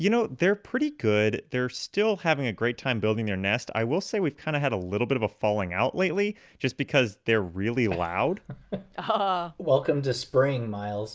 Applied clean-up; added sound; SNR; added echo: none; none; none; none.